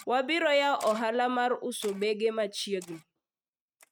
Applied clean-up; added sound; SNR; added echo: neural mask model RNNoise.